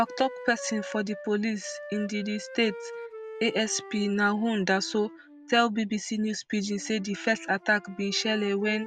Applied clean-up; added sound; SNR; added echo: none; Wind instrument, woodwind instrument; 15 dB; none.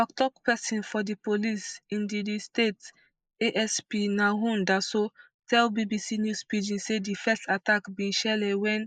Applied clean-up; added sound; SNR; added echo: neural mask model Resemble Enhance denoiser.